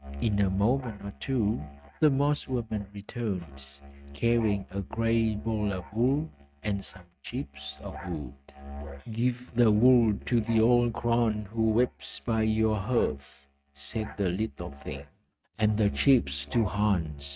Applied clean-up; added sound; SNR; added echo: neural mask model RNNoise.